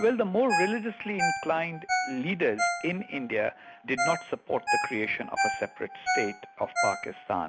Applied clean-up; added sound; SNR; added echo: none; Ringtone; 2 dB; none.